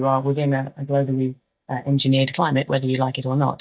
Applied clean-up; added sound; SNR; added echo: neural mask model DeepFilterNet 3.